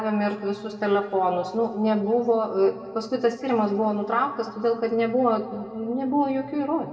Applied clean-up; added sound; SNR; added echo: none; none; none; reverberation time 1.8 s.